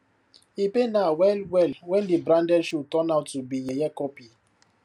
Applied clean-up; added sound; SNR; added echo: none; none; none; none.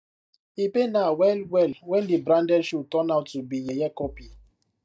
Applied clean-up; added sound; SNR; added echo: neural mask model DeepFilterNet 3.